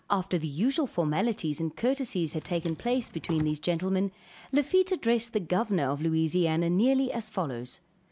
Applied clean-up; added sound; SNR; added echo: none; Drawer open or close; 19 dB; none.